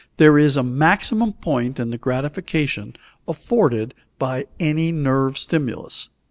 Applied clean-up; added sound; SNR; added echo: none; none; none; none.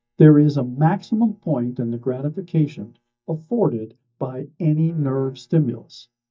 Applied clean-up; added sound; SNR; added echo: neural mask model DeepFilterNet 3.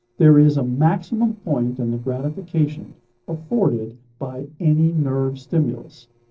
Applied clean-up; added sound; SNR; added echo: neural separator model SepFormer DNS4.